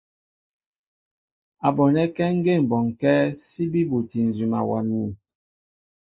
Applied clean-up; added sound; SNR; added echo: neural mask model Resemble Enhance denoiser.